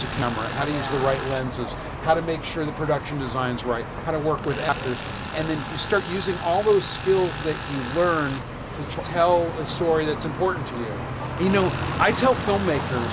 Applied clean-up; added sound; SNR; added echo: none; Tools; 14 dB; none.